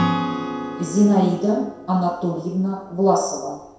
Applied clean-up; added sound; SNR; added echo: none; Acoustic guitar / Strum; 8 dB; reverberation time 0.7 s.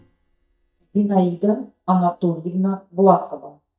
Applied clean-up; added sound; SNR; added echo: neural mask model DeepFilterNet 3.